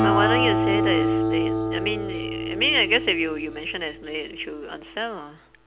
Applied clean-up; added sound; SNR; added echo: none; Acoustic guitar; -1 dB; none.